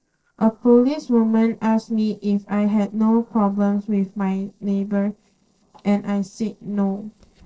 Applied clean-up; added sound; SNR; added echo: neural separator model SepFormer DNS4.